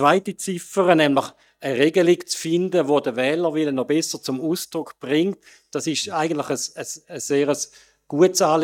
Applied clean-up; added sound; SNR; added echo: neural mask model DeepFilterNet 3.